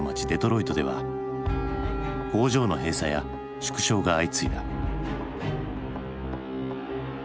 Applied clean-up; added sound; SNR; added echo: none; Wind instrument, woodwind instrument; 14 dB; none.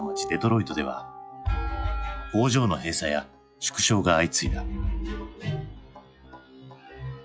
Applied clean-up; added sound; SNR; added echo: classical method log-MMSE.